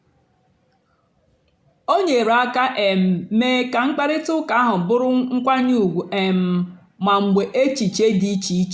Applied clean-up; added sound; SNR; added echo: none; none; none; none.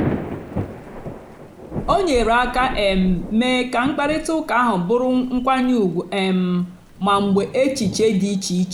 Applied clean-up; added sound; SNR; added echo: none; Thunder / Rain; 11 dB; none.